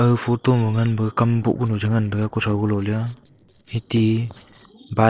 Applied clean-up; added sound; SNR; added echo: neural separator model SepFormer DNS4.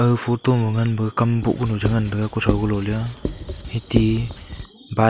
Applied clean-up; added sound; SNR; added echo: none; Writing; 8 dB; none.